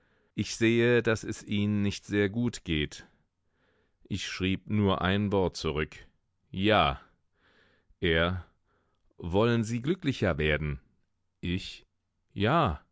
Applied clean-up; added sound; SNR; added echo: none; none; none; none.